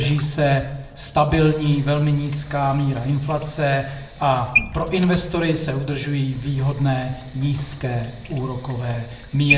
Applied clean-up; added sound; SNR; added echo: none; Sink (filling or washing) / Water tap, faucet; 9 dB; reverberation time 0.8 s.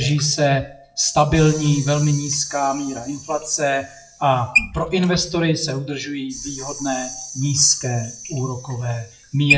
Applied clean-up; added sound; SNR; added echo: classical method WPE with log-MMSE.